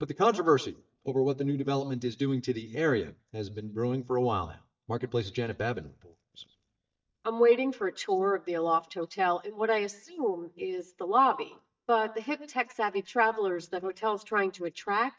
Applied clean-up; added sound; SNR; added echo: neural mask model DeepFilterNet 3.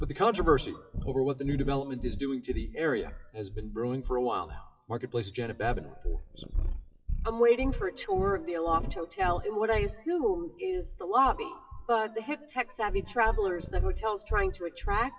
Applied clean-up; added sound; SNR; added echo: classical method WPE with log-MMSE.